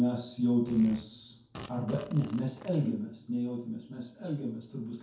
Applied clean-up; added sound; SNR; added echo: none; Fart; 16 dB; reverberation time 0.6 s.